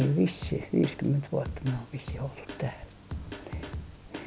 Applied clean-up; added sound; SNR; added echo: none; Drum kit; 11 dB; none.